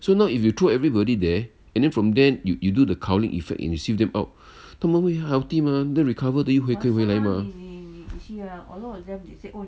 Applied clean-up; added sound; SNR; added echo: none; none; none; none.